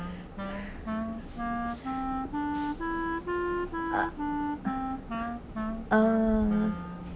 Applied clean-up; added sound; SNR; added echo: none; Wind instrument, woodwind instrument; 1 dB; none.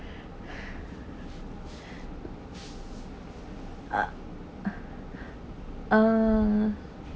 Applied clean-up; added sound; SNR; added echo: none; none; none; none.